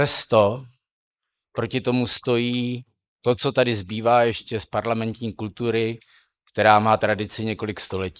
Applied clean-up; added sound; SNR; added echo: neural mask model Resemble Enhance denoiser.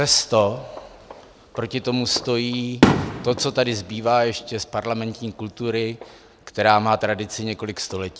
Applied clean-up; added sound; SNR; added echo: none; Fireworks; 6 dB; none.